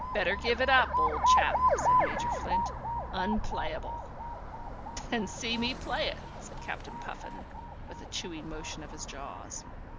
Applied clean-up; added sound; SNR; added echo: none; Alarm; -3 dB; none.